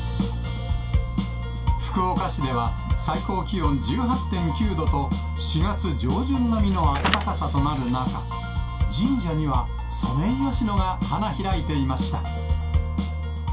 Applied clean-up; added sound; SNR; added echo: none; Bicycle; 10 dB; reverberation time 0.2 s.